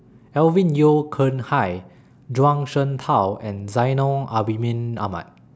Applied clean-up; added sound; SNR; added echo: none; none; none; none.